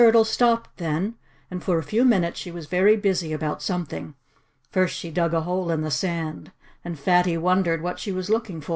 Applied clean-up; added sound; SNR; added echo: none; none; none; none.